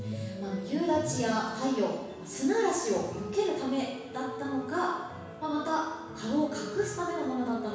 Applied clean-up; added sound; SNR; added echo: none; none; none; reverberation time 1.1 s.